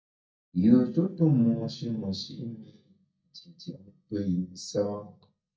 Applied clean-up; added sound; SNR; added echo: neural mask model DeepFilterNet 3.